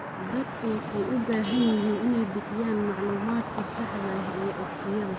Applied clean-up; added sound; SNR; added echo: none; Traffic noise, roadway noise / Vehicle horn, car horn, honking; 6 dB; none.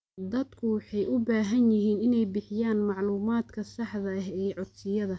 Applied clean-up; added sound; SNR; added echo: none; none; none; none.